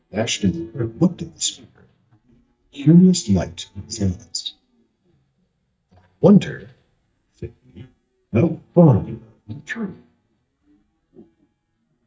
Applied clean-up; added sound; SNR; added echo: neural mask model DeepFilterNet 3.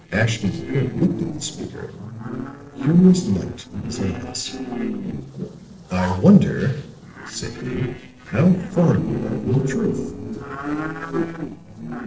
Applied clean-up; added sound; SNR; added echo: neural separator model SepFormer DNS4.